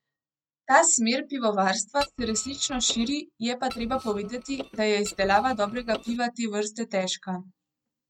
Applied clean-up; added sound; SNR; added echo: neural mask model RNNoise.